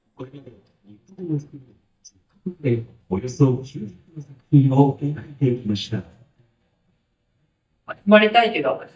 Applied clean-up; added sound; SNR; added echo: neural mask model DeepFilterNet 3.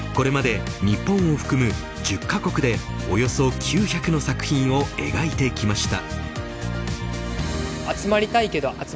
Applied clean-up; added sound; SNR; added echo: none; none; none; none.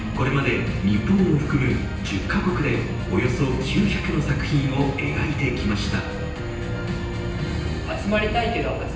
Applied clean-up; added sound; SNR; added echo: none; Insect / Frog; 6 dB; reverberation time 0.9 s.